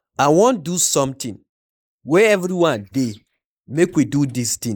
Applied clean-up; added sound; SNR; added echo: neural mask model Resemble Enhance denoiser.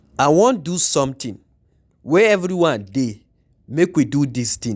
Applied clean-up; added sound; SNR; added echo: none; none; none; none.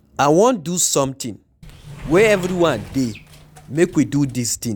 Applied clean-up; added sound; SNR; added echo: none; Sliding door; 16 dB; none.